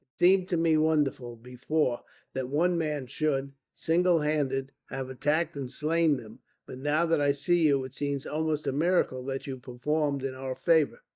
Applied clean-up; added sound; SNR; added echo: neural mask model DeepFilterNet 3.